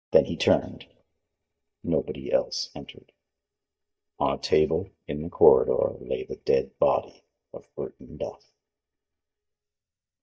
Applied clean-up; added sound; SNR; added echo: neural mask model DeepFilterNet 3.